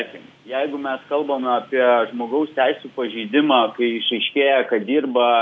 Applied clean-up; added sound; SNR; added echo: none; none; none; none.